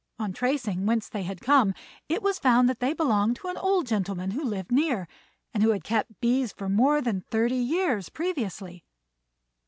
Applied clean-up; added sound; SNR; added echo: none; none; none; none.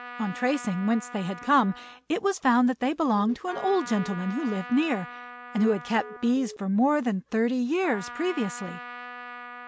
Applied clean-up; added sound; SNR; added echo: none; Trumpet + Telephone; 15 dB; none.